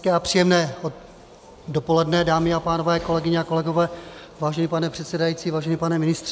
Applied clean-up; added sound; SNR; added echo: none; none; none; none.